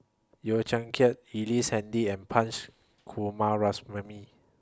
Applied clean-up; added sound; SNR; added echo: none; none; none; none.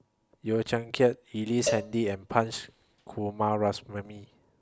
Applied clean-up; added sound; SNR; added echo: none; Cowbell; 8 dB; none.